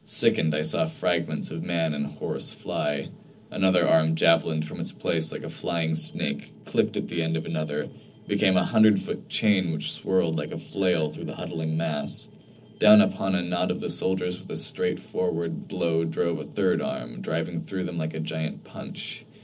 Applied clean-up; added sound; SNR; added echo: neural separator model SepFormer DNS4.